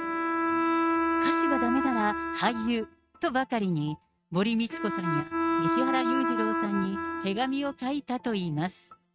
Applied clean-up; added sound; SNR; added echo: neural mask model RNNoise.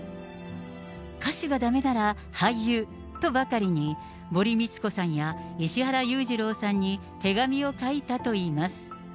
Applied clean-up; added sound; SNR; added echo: none; none; none; none.